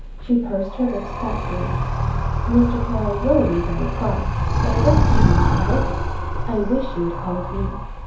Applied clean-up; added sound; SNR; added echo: none; Animal; -3 dB; reverberation time 0.6 s.